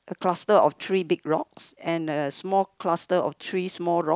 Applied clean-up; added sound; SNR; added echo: none; none; none; none.